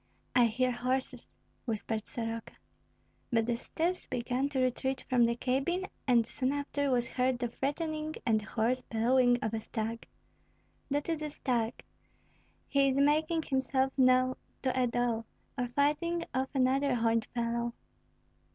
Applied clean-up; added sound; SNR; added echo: none; none; none; none.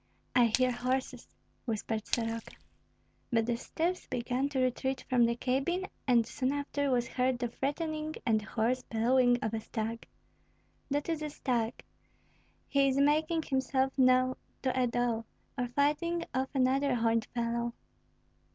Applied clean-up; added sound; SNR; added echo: none; Splash, splatter; 12 dB; none.